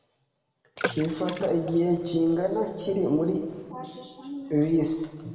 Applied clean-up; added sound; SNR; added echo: none; Water / Splash, splatter; 12 dB; reverberation time 2.0 s.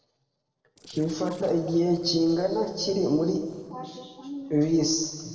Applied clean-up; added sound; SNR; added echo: neural separator model SepFormer DNS4.